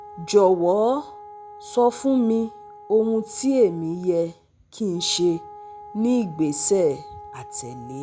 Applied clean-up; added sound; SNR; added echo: none; Wind instrument, woodwind instrument; 19 dB; none.